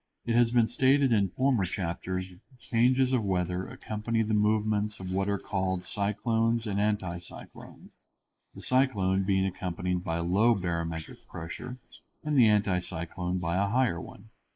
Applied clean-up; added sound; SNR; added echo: neural mask model Resemble Enhance denoiser.